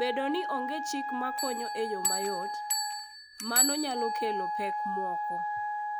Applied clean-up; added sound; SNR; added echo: none; Bell + Wind instrument, woodwind instrument; -4 dB; none.